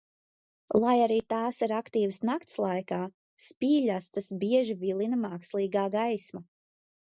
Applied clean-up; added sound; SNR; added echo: none; none; none; none.